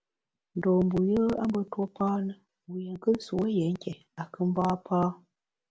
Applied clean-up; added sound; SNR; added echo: none; none; none; none.